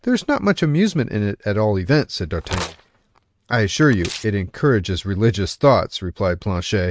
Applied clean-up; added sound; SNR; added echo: neural mask model RNNoise.